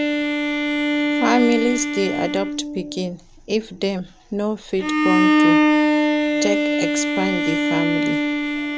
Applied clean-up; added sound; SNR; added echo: none; Bowed string instrument; -4 dB; none.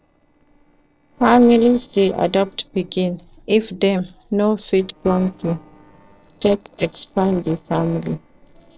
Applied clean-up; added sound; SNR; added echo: neural separator model SepFormer DNS4.